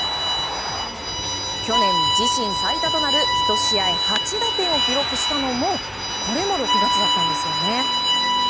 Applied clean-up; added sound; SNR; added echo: none; Bowed string instrument; -5 dB; none.